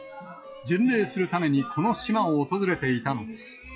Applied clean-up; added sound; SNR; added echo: classical method log-MMSE.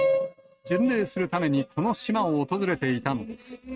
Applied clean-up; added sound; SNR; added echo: neural mask model RNNoise.